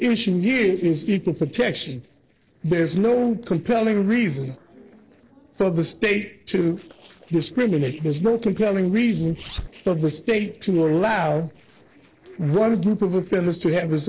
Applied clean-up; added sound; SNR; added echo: neural separator model SepFormer DNS4.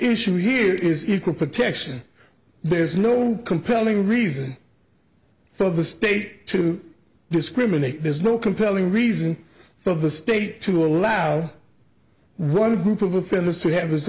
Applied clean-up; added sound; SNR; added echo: none; none; none; none.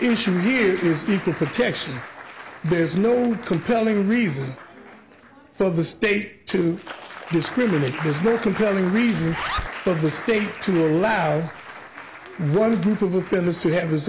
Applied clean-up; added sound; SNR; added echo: none; Zipper (clothing) + Applause; 14 dB; none.